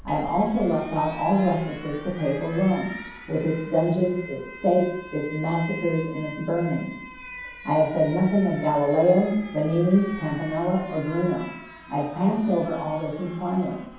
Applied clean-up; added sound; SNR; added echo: none; Alarm; 17 dB; reverberation time 1.2 s.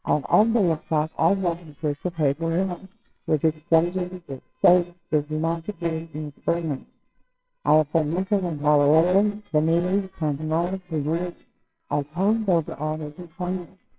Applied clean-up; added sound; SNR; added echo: neural separator model SepFormer WHAMR!.